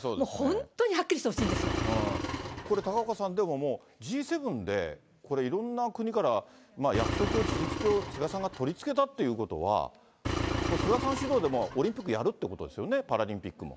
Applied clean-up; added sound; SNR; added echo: none; Engine; 3 dB; none.